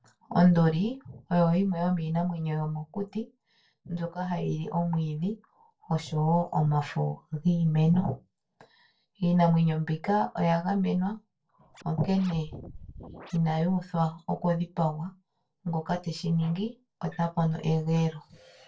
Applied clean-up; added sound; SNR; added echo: neural separator model SepFormer DNS4.